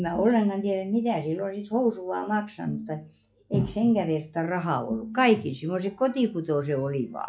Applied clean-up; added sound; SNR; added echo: classical method log-MMSE.